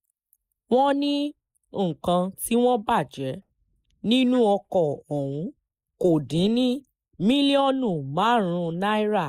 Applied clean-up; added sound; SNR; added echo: neural mask model Resemble Enhance denoiser.